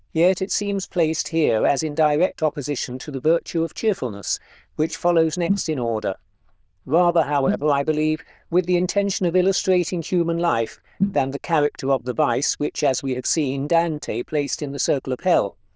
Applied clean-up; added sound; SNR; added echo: neural diffusion model UNIVERSE++.